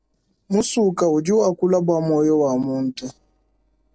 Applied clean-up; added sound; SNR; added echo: neural separator model SepFormer DNS4.